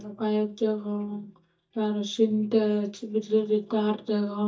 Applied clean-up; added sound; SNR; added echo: neural mask model DeepFilterNet 3.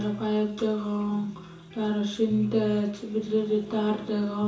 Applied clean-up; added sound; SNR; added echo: none; Electric guitar; 18 dB; reverberation time 0.7 s.